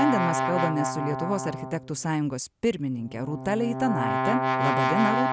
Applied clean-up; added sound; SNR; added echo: none; Brass instrument; 1 dB; none.